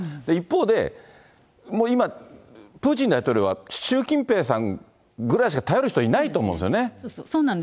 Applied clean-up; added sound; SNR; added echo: none; none; none; none.